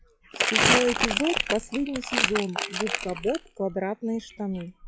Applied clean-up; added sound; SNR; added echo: classical method log-MMSE.